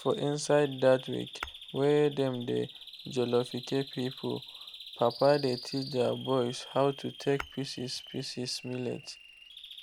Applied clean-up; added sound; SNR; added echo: none; Tap / Glass + Bird vocalization, bird call, bird song; 15 dB; none.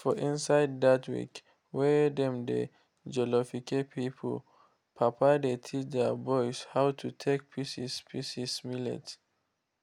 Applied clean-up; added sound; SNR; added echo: none; none; none; none.